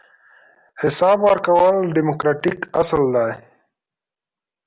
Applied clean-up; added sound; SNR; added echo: none; none; none; none.